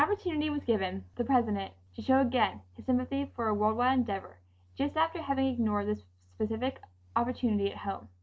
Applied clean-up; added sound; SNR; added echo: none; none; none; none.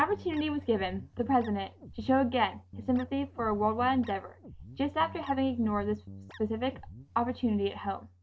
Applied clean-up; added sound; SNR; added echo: none; Guitar; 18 dB; none.